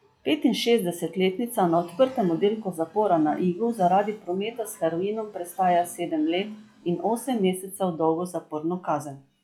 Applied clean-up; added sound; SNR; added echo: classical method log-MMSE.